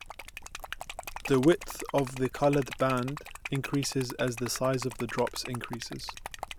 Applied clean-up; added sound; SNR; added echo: none; Liquid; 11 dB; none.